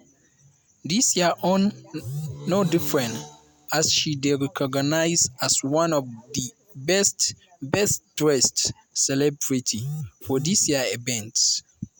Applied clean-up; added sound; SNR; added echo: none; none; none; none.